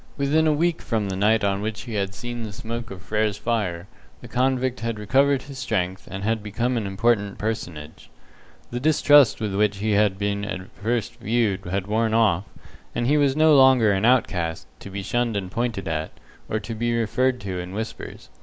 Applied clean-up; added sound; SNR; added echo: none; none; none; none.